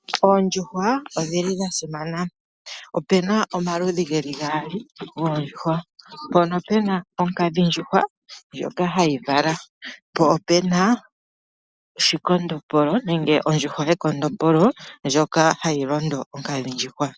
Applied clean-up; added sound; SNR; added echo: none; none; none; none.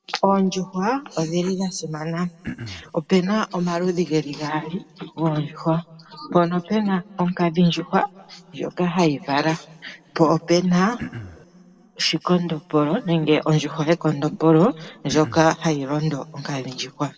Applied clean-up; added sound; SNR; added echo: none; Cough; 11 dB; reverberation time 2.2 s.